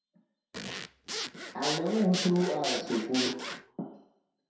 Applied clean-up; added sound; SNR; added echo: none; Zipper (clothing) / Sawing; 5 dB; reverberation time 0.7 s.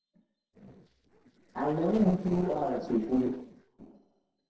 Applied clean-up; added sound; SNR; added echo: neural separator model SepFormer DNS4.